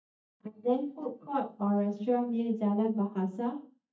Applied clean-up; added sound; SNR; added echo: neural mask model DeepFilterNet 3.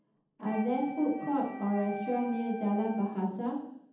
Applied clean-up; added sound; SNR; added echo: none; Wind instrument, woodwind instrument; 12 dB; reverberation time 0.8 s.